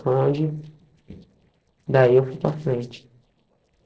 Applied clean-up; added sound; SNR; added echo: neural separator model SepFormer DNS4.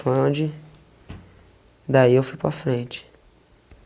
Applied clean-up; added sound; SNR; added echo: none; none; none; none.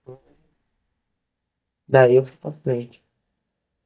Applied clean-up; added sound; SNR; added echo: neural mask model DeepFilterNet 3.